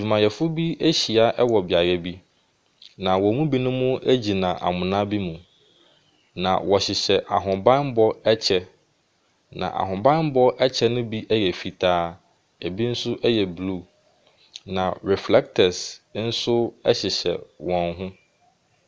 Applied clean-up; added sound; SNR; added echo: none; none; none; none.